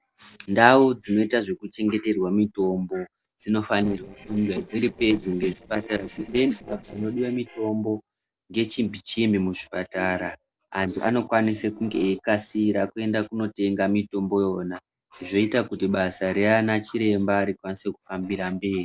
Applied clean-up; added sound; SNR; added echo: neural separator model SepFormer DNS4.